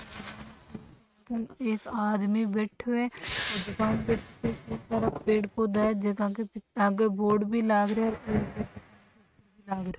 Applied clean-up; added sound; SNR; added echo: neural mask model RNNoise.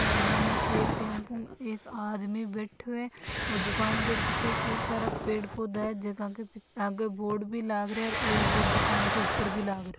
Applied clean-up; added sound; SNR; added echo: none; Explosion; -3 dB; none.